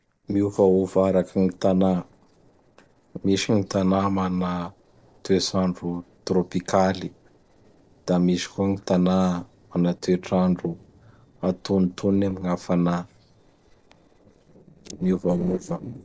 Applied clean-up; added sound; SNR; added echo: neural separator model SepFormer DNS4.